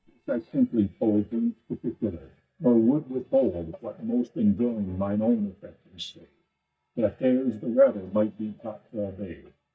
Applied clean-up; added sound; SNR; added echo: neural mask model DeepFilterNet 3.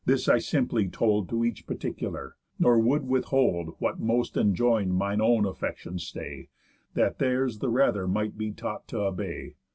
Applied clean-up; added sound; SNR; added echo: none; none; none; none.